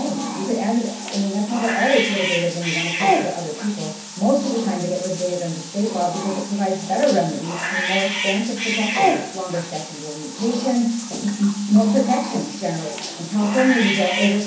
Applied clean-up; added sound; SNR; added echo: none; Bathtub (filling or washing) / Cat; 5 dB; reverberation time 0.6 s.